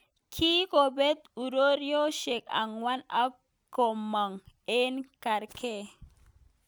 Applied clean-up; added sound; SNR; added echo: none; none; none; none.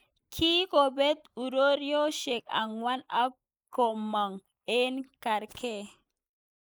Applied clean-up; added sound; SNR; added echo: neural mask model Resemble Enhance denoiser.